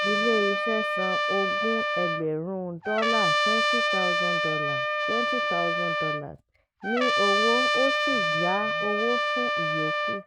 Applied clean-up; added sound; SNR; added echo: none; Trumpet; -5 dB; none.